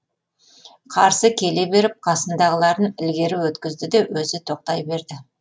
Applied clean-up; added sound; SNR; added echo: none; none; none; none.